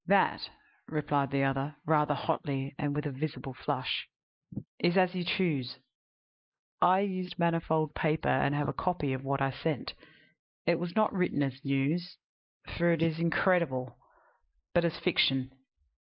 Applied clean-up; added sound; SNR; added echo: neural mask model Resemble Enhance denoiser.